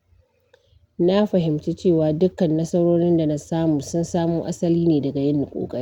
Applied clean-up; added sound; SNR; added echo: none; none; none; none.